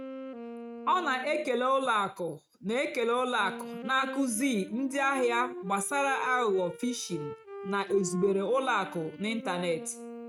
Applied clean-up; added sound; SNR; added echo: neural mask model RNNoise.